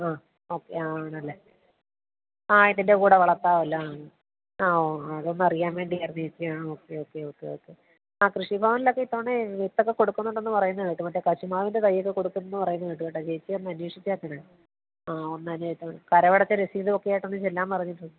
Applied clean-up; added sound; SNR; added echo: none; none; none; none.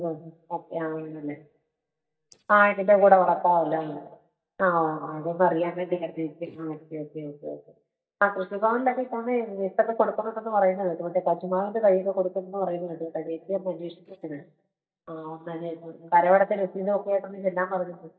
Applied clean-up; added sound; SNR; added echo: neural mask model DeepFilterNet 3.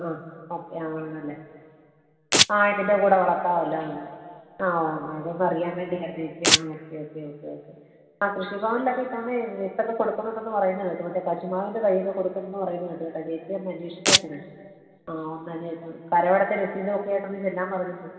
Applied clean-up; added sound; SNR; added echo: none; Domestic sounds, home sounds; -5 dB; reverberation time 2.1 s.